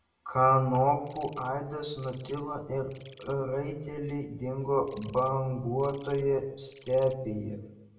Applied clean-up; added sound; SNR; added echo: none; Insect; 7 dB; reverberation time 0.6 s.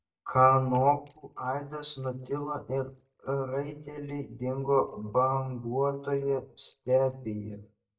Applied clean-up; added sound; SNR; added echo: neural mask model DeepFilterNet 3.